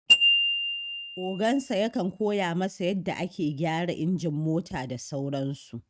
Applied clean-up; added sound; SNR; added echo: neural mask model RNNoise.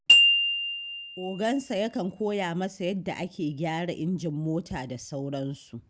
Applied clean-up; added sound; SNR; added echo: none; Glockenspiel; -5 dB; none.